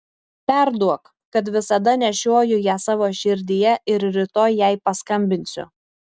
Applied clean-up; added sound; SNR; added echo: none; none; none; none.